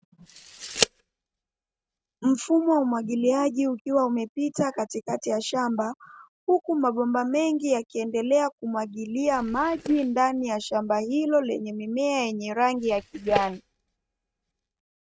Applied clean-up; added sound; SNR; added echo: neural mask model RNNoise.